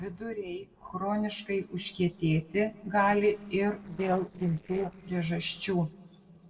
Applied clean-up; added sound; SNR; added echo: neural separator model SepFormer DNS4.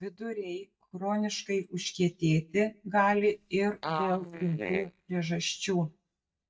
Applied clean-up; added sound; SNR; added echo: neural mask model DeepFilterNet 3.